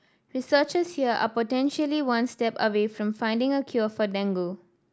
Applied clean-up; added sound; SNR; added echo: none; none; none; none.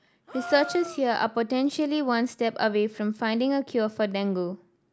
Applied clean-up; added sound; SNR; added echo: none; Gasp; 15 dB; none.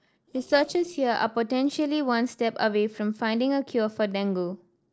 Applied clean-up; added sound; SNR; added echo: neural separator model SepFormer DNS4.